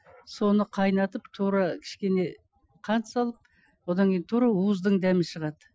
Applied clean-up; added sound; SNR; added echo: classical method Wiener filter.